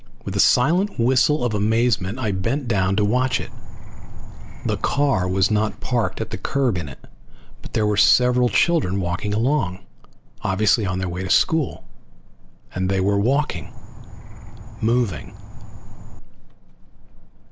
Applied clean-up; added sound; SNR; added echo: none; Insect; 16 dB; none.